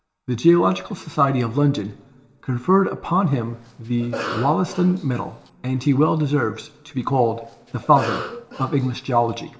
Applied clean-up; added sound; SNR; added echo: none; Cough; 12 dB; reverberation time 0.9 s.